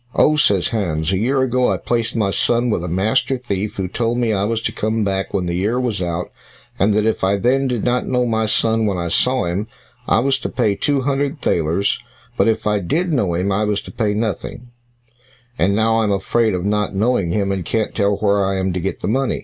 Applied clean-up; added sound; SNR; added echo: none; none; none; none.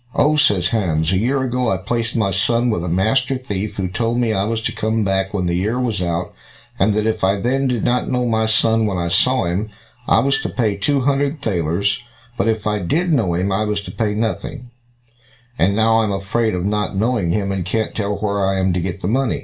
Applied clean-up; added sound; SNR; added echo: none; Wind instrument, woodwind instrument; 18 dB; reverberation time 0.3 s.